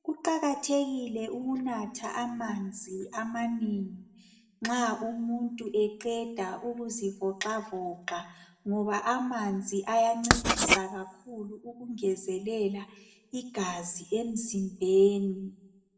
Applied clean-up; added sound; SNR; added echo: none; Writing; -3 dB; reverberation time 0.6 s.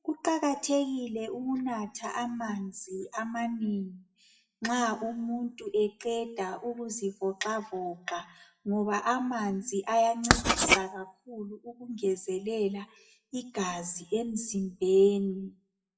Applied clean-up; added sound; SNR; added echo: classical method WPE with log-MMSE.